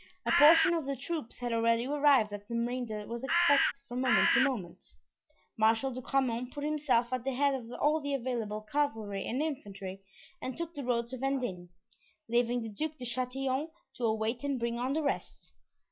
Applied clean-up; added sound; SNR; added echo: classical method log-MMSE.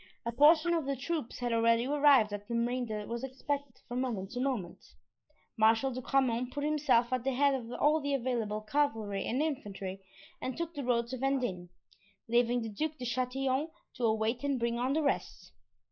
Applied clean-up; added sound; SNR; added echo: neural mask model Resemble Enhance denoiser.